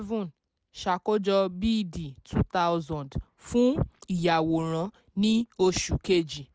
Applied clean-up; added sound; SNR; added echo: none; none; none; none.